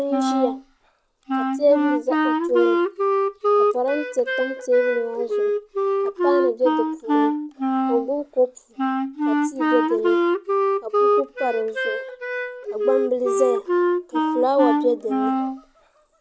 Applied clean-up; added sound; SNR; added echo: none; Wind instrument, woodwind instrument; -3 dB; none.